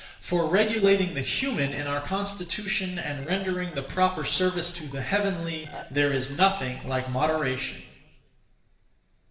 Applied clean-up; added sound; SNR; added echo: neural separator model SepFormer DNS4.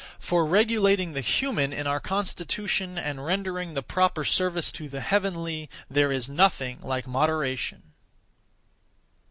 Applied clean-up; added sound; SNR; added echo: none; none; none; none.